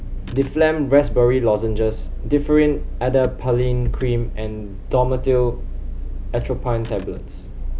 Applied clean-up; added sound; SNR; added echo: none; Engine / Car; 5 dB; none.